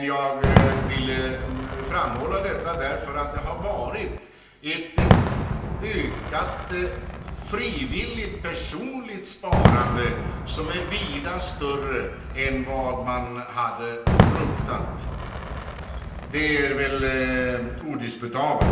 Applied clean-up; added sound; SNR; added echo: none; Fireworks; -2 dB; reverberation time 0.9 s.